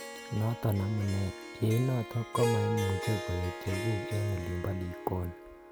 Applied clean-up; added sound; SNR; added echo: none; Harp; 6 dB; none.